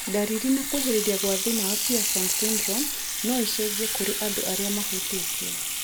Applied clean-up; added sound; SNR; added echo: none; Sink (filling or washing) / Water tap, faucet; -1 dB; none.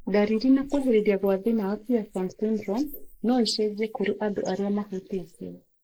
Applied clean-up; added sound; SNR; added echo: neural mask model Resemble Enhance denoiser.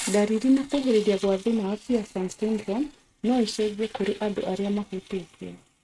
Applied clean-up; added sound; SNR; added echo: neural mask model RNNoise.